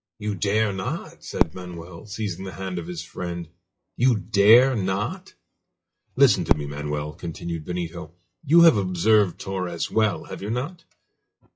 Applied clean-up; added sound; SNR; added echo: classical method log-MMSE.